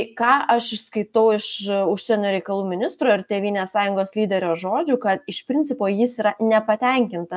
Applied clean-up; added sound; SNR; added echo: none; none; none; none.